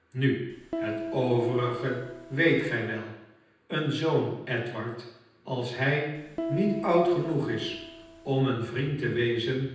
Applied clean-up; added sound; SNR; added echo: none; Piano; 9 dB; reverberation time 0.9 s.